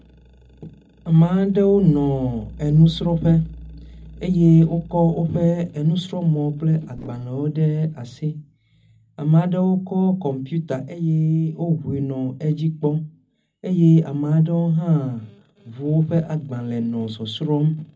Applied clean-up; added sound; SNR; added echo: none; Whoosh, swoosh, swish; 18 dB; reverberation time 0.4 s.